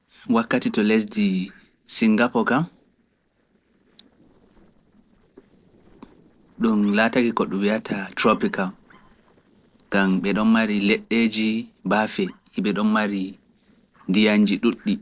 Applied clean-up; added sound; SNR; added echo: neural separator model SepFormer DNS4.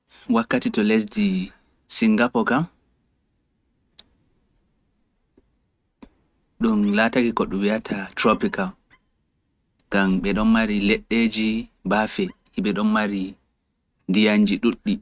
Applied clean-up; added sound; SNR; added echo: neural mask model RNNoise.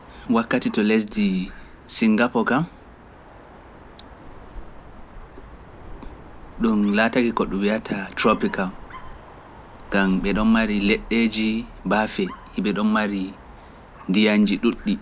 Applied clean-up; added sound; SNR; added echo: none; Dog; 17 dB; none.